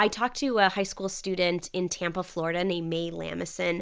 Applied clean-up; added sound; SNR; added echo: none; none; none; none.